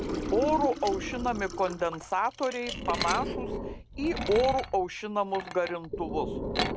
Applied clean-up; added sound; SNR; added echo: none; Breathing + Liquid; 5 dB; none.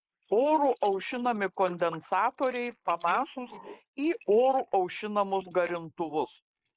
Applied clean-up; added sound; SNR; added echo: neural mask model Resemble Enhance denoiser.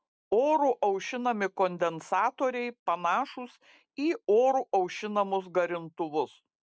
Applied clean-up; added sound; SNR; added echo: none; none; none; none.